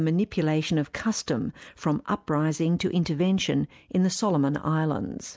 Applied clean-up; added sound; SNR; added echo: none; none; none; none.